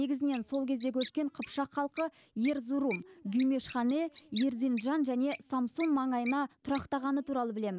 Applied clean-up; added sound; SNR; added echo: neural mask model Resemble Enhance denoiser.